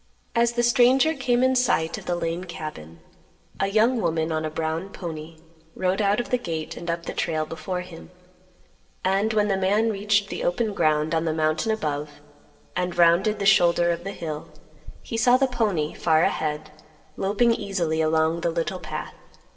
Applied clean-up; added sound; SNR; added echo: none; none; none; reverberation time 1.3 s.